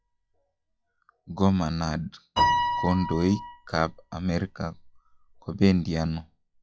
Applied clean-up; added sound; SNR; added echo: classical method log-MMSE.